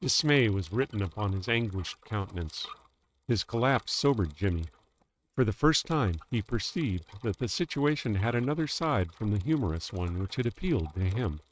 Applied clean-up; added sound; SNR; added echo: neural mask model RNNoise.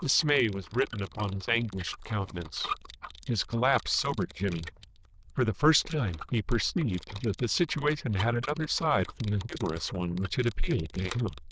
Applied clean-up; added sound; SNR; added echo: neural diffusion model UNIVERSE++.